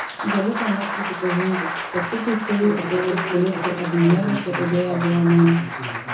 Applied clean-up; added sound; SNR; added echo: none; Applause; 6 dB; reverberation time 0.6 s.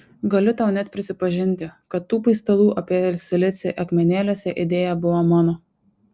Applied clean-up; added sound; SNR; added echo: none; none; none; none.